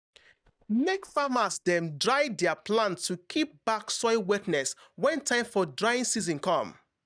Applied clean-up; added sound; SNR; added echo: neural mask model DeepFilterNet 3.